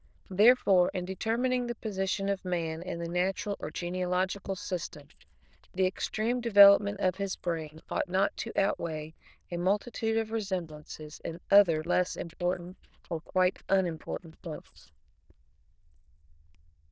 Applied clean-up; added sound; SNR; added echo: neural diffusion model UNIVERSE++.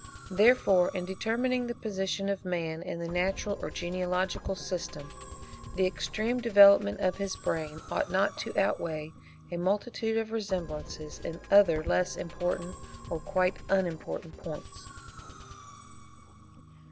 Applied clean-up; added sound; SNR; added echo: none; Musical instrument; 15 dB; none.